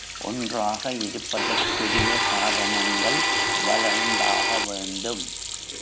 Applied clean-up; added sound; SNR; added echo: none; Domestic sounds, home sounds + Sink (filling or washing) / Hands; -5 dB; none.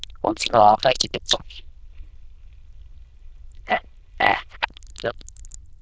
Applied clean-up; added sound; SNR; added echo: neural diffusion model UNIVERSE++.